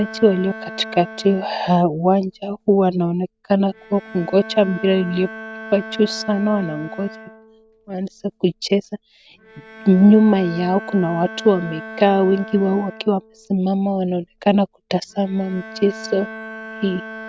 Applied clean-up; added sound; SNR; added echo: none; Bowed string instrument; 16 dB; none.